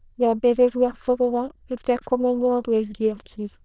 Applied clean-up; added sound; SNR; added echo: neural diffusion model UNIVERSE++.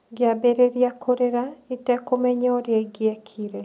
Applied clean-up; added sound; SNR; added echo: none; none; none; none.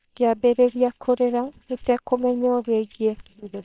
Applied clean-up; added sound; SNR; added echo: neural separator model SepFormer WHAM!.